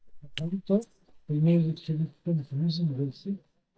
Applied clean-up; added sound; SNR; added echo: neural mask model DeepFilterNet 3.